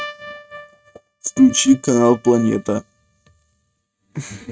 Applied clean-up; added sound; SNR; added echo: neural mask model RNNoise.